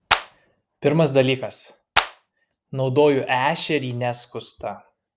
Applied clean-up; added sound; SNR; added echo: none; Clapping; 0 dB; none.